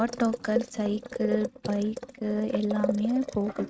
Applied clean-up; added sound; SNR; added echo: neural mask model RNNoise.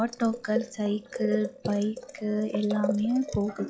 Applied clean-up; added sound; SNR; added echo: classical method log-MMSE.